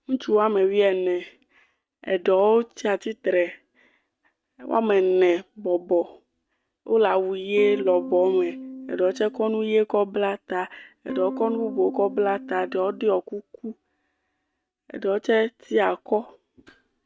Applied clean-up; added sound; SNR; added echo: neural mask model RNNoise.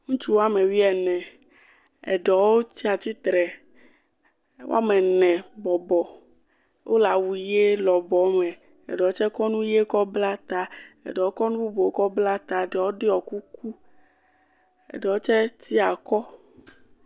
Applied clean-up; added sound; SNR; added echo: none; none; none; none.